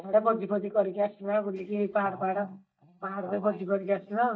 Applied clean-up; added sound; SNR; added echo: neural mask model DeepFilterNet 3.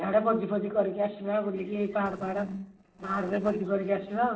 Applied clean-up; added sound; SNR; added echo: neural separator model SepFormer DNS4.